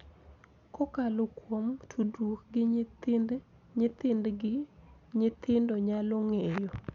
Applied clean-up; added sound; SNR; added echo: none; none; none; none.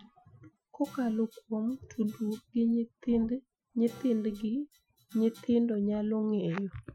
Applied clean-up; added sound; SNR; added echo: classical method Wiener filter.